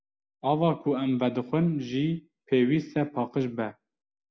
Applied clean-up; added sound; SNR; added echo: none; none; none; none.